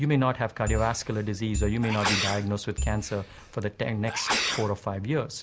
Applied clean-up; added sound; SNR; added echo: none; Sneeze + Marimba, xylophone / Wood; 4 dB; none.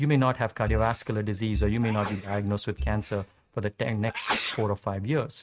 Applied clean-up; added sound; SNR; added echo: neural mask model RNNoise.